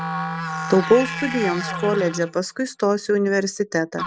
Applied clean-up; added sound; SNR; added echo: none; Musical instrument; 8 dB; none.